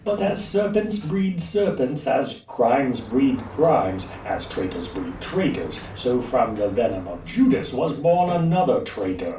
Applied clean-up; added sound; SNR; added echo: none; Sliding door; 17 dB; reverberation time 0.3 s.